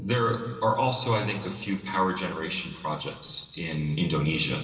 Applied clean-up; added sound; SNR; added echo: neural separator model SepFormer DNS4.